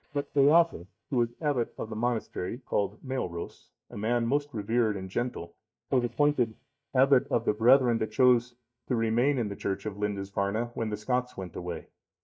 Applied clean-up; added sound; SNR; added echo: neural mask model DeepFilterNet 3.